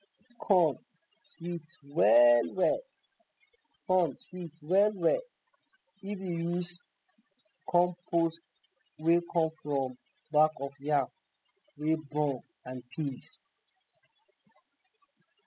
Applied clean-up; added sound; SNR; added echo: classical method spectral subtraction.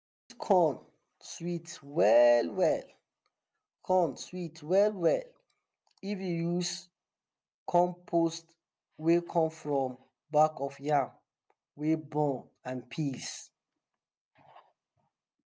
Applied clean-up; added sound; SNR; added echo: none; none; none; none.